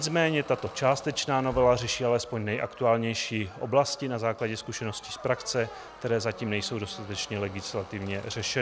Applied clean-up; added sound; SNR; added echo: none; Squeak + Bird vocalization, bird call, bird song; 18 dB; none.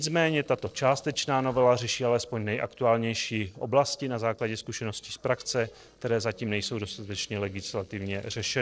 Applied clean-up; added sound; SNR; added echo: neural separator model SepFormer DNS4.